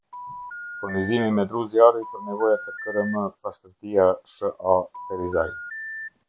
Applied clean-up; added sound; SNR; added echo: none; Telephone; 12 dB; none.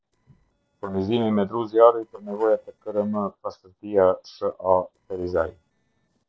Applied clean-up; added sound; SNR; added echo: neural separator model SepFormer DNS4.